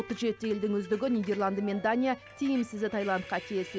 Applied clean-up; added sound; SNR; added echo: none; Bowed string instrument + Screech; 17 dB; none.